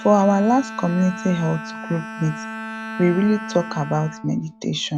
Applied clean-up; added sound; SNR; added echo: none; Bowed string instrument; 12 dB; none.